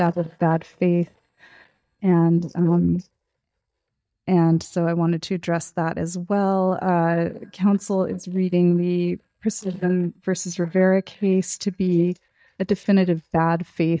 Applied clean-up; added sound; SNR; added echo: neural mask model DeepFilterNet 3.